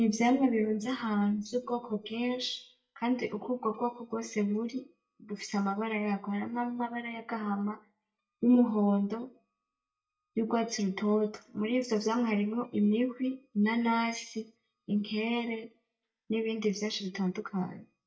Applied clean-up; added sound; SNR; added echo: neural mask model DeepFilterNet 3.